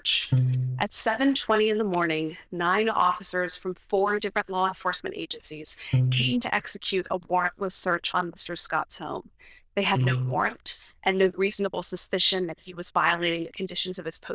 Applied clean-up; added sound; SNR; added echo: neural diffusion model UNIVERSE++.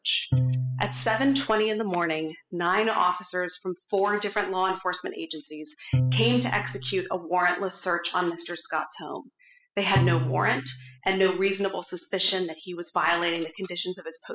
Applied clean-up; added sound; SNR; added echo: classical method spectral subtraction.